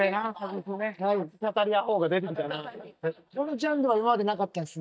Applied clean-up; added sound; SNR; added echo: neural mask model DeepFilterNet 3.